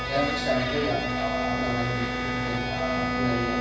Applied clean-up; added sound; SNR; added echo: none; Bowed string instrument; 0 dB; reverberation time 0.7 s.